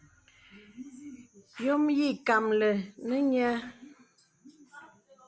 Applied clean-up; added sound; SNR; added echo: none; none; none; none.